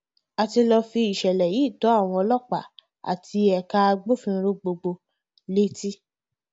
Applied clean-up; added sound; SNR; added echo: none; none; none; none.